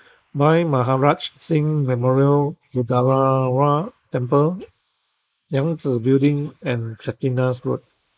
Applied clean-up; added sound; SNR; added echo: neural mask model Resemble Enhance denoiser.